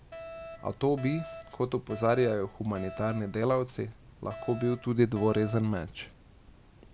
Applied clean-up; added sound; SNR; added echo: none; Alarm; 15 dB; none.